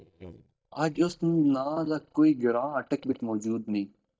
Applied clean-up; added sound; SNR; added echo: neural mask model DeepFilterNet 3.